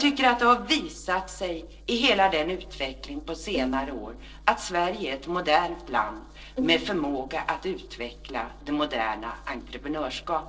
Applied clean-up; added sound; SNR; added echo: neural separator model SepFormer DNS4.